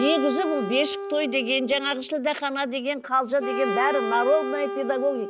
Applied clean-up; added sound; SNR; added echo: none; Wind instrument, woodwind instrument; 6 dB; none.